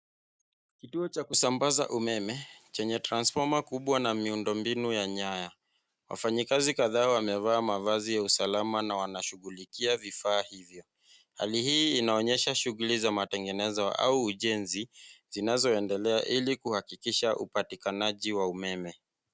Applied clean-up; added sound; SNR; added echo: none; none; none; none.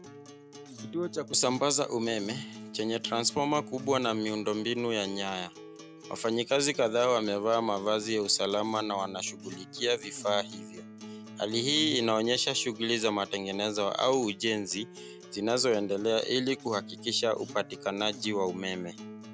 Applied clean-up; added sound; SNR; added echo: none; Acoustic guitar; 16 dB; none.